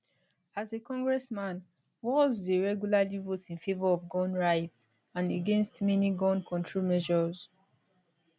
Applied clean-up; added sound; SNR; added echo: none; none; none; none.